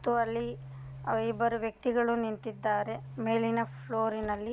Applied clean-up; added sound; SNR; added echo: none; Boom; 15 dB; none.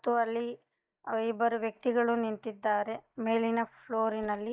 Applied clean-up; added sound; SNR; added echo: neural mask model DeepFilterNet 3.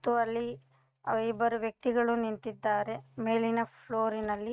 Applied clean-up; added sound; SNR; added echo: neural mask model RNNoise.